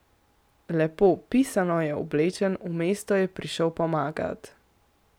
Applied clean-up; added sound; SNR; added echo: none; none; none; none.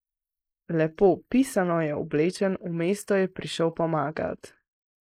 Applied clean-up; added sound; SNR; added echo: neural mask model Resemble Enhance denoiser.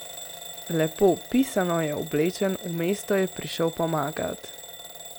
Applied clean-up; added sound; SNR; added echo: none; Alarm / Bell; 14 dB; none.